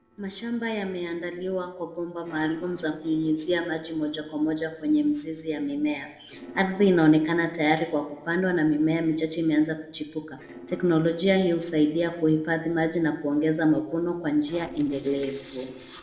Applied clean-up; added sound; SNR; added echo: neural separator model SepFormer DNS4.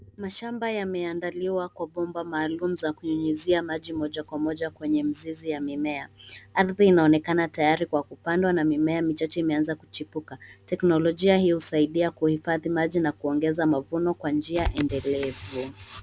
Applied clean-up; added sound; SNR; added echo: none; none; none; none.